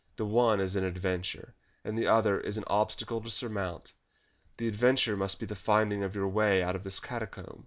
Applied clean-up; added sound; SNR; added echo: none; none; none; none.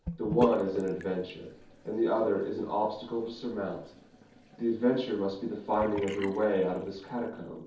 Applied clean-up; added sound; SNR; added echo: none; Bathtub (filling or washing) / Sink (filling or washing); 13 dB; reverberation time 0.6 s.